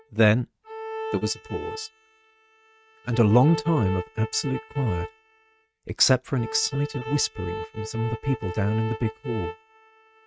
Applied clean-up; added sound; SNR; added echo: neural mask model RNNoise.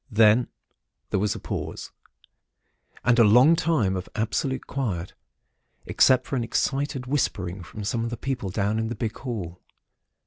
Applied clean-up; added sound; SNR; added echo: none; none; none; none.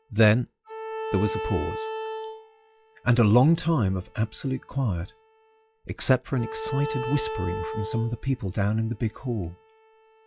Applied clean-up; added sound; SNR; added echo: classical method log-MMSE.